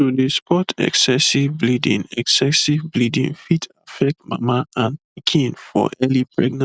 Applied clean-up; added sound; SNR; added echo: none; none; none; none.